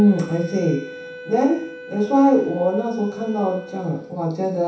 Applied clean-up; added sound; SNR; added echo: none; Wind instrument, woodwind instrument; 17 dB; reverberation time 0.7 s.